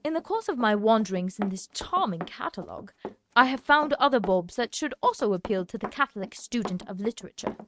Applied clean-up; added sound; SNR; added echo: neural mask model RNNoise.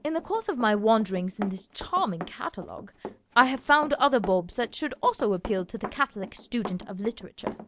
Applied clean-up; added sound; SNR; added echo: none; Run; 15 dB; none.